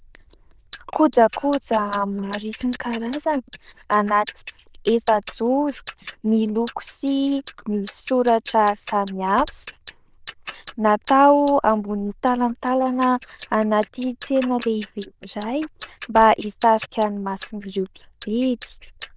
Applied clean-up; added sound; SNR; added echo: neural diffusion model UNIVERSE++.